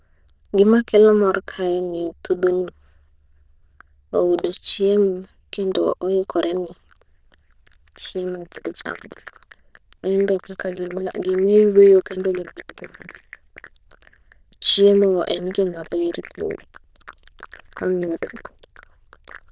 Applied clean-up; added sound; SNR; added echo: neural diffusion model UNIVERSE++.